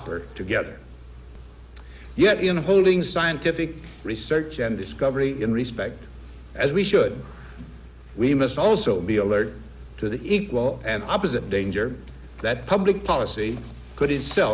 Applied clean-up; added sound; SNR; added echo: none; none; none; none.